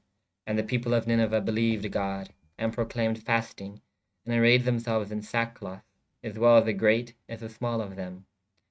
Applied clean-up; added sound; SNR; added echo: neural mask model RNNoise.